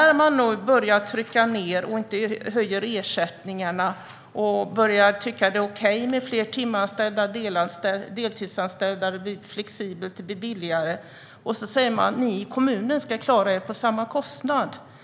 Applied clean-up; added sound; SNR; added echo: none; none; none; none.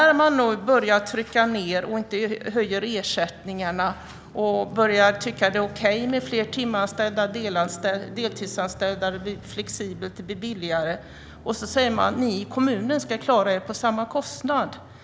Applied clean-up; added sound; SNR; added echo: none; Motorcycle; 19 dB; none.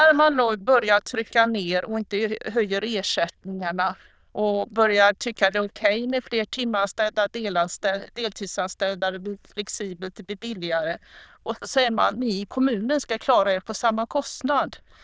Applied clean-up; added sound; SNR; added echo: neural diffusion model UNIVERSE++.